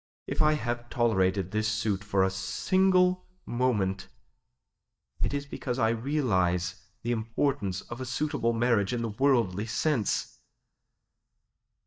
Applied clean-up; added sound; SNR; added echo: neural mask model DeepFilterNet 3.